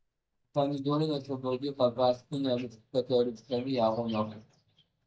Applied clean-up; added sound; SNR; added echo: neural mask model DeepFilterNet 3.